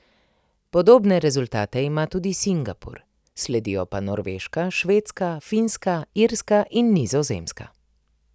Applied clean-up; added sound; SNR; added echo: none; none; none; none.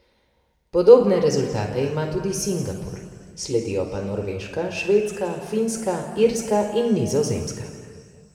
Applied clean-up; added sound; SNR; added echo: none; none; none; reverberation time 2.0 s.